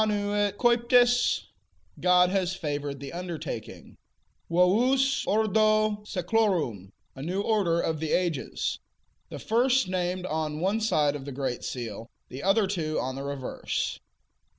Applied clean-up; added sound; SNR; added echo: none; none; none; none.